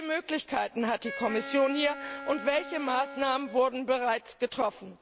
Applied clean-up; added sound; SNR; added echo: none; Wind instrument, woodwind instrument; 12 dB; none.